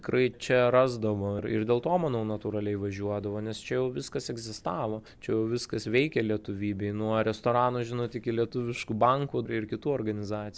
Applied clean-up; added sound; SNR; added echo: none; none; none; none.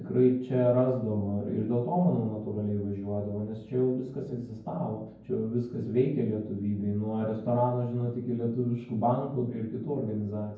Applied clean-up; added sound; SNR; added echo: none; none; none; reverberation time 0.9 s.